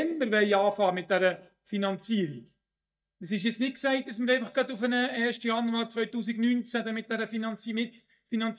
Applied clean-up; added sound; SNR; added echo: neural mask model DeepFilterNet 3.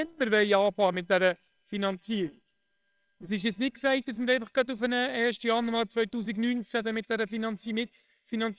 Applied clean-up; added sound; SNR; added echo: neural separator model SepFormer WHAMR!.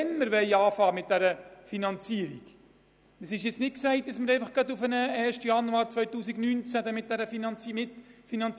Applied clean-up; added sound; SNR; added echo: none; none; none; none.